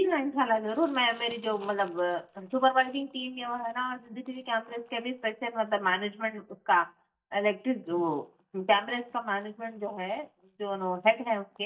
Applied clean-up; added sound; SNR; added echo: neural mask model DeepFilterNet 3.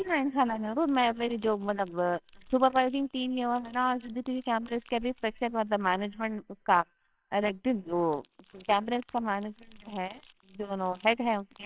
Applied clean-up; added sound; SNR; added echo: neural separator model SepFormer WHAMR!.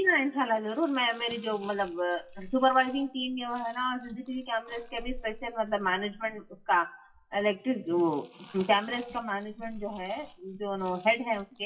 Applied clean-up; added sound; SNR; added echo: classical method WPE with log-MMSE.